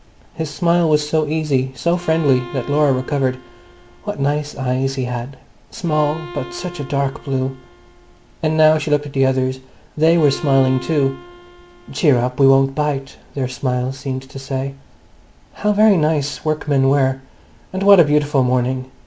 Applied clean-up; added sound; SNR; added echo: none; Bowed string instrument; 19 dB; none.